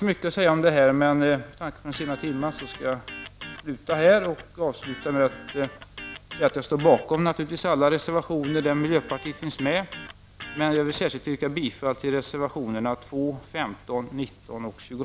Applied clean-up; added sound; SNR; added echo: none; Electric guitar; 16 dB; none.